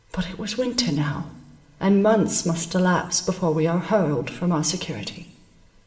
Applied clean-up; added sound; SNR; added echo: none; none; none; reverberation time 1.0 s.